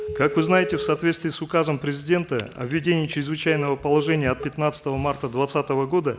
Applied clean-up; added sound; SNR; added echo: none; Telephone; 13 dB; none.